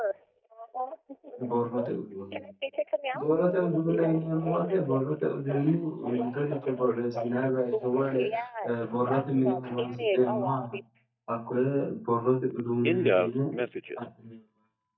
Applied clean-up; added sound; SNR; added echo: neural mask model DeepFilterNet 3.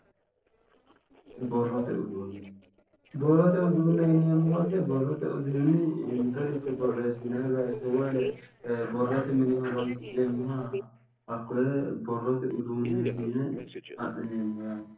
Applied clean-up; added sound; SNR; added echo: neural separator model SepFormer DNS4.